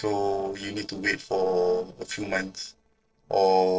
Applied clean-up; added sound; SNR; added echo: neural separator model SepFormer DNS4.